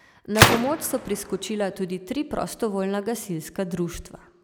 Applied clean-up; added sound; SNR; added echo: none; Gunshot, gunfire; -1 dB; none.